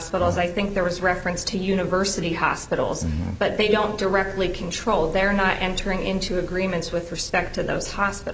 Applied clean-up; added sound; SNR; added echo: none; none; none; none.